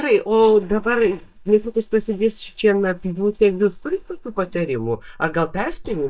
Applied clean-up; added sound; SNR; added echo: neural mask model DeepFilterNet 3.